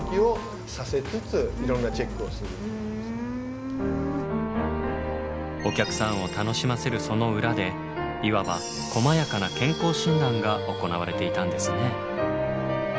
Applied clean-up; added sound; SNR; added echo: none; none; none; none.